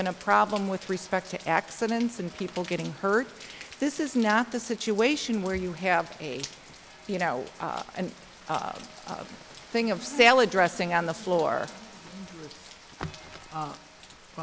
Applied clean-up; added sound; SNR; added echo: none; Rain; 18 dB; none.